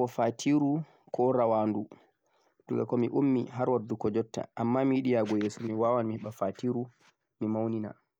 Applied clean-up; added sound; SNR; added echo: none; none; none; none.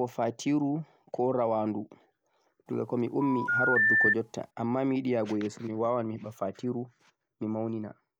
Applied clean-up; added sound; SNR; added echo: none; Telephone; -3 dB; none.